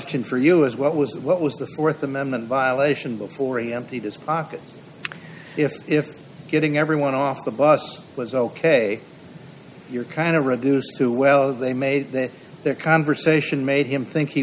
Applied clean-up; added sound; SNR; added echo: none; none; none; none.